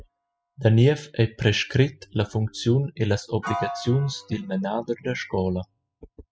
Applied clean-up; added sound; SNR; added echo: classical method spectral subtraction.